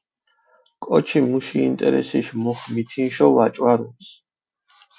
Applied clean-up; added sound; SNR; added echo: none; none; none; none.